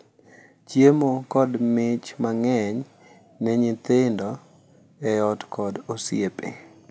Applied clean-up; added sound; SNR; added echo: none; none; none; none.